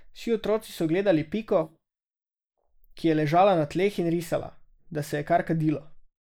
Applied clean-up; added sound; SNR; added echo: neural mask model Resemble Enhance denoiser.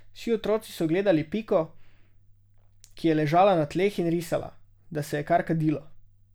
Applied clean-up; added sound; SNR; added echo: none; none; none; none.